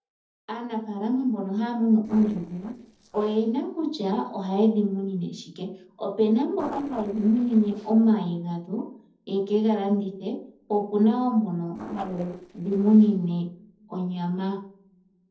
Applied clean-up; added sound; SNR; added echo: neural separator model SepFormer DNS4.